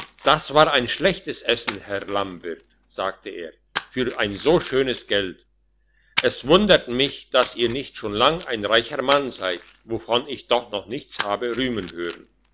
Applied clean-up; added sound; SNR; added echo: none; Splash, splatter; 16 dB; none.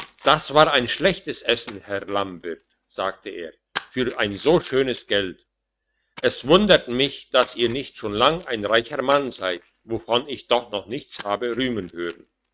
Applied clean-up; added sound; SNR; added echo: neural mask model RNNoise.